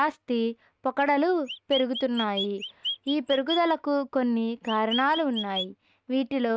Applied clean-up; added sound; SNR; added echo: neural mask model RNNoise.